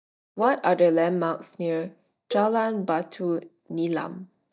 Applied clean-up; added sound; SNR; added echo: neural mask model DeepFilterNet 3.